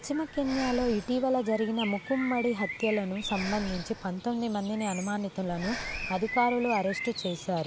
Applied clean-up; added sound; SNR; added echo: none; Bird + Breathing; 9 dB; none.